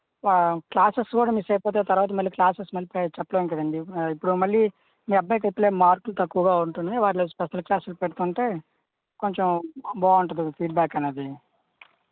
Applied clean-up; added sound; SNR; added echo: none; none; none; none.